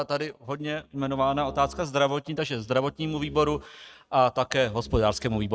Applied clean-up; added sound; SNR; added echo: neural mask model RNNoise.